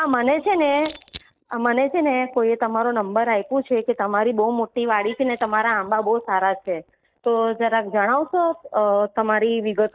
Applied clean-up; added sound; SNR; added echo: neural mask model DeepFilterNet 3.